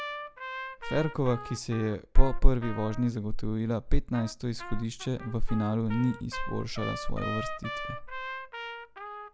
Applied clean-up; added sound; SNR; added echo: none; Trumpet; 15 dB; none.